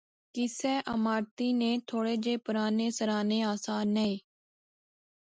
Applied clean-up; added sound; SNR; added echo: none; none; none; none.